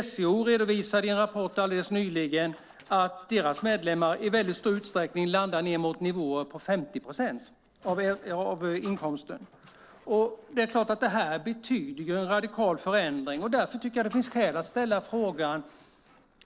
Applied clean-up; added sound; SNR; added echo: neural separator model SepFormer DNS4.